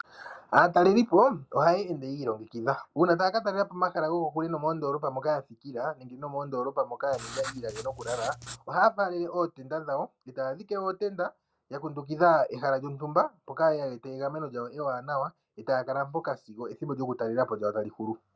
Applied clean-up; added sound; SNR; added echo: none; Writing; 13 dB; none.